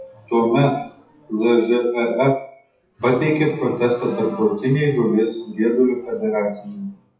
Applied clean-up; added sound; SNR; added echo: classical method WPE with log-MMSE.